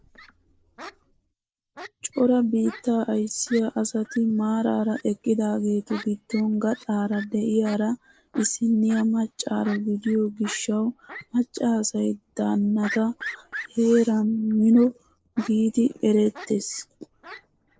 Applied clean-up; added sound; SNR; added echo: neural mask model Resemble Enhance denoiser.